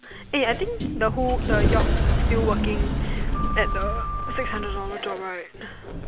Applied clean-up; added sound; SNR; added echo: none; Sliding door; -4 dB; none.